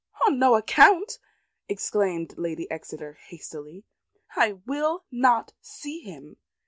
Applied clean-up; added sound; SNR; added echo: none; none; none; none.